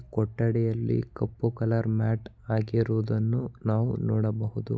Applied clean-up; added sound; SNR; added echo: none; none; none; none.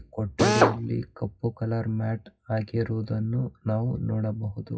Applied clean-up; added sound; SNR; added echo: classical method WPE with log-MMSE.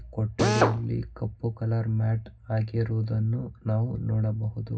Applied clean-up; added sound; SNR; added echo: none; Drill; -1 dB; reverberation time 0.4 s.